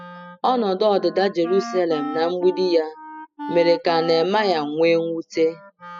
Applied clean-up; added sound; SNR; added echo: classical method spectral subtraction.